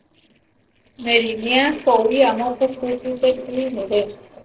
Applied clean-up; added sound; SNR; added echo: neural separator model SepFormer DNS4.